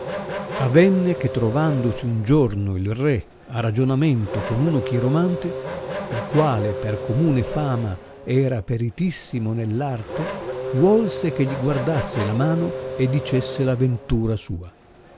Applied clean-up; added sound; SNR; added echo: none; Race car, auto racing / Accelerating, revving, vroom; 9 dB; none.